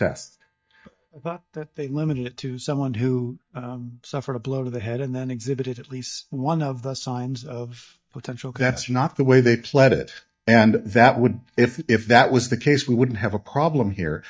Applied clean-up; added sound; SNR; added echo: neural mask model DeepFilterNet 3.